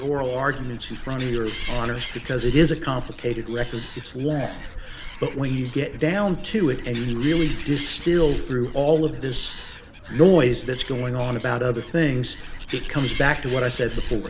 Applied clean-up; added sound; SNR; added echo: none; Animal; 8 dB; reverberation time 0.4 s.